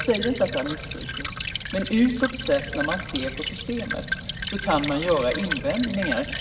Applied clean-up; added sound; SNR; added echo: none; Stream / Trickle, dribble; 6 dB; reverberation time 2.4 s.